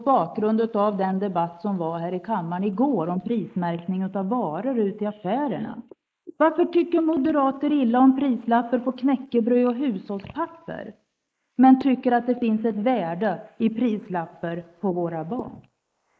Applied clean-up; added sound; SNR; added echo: neural mask model Resemble Enhance denoiser.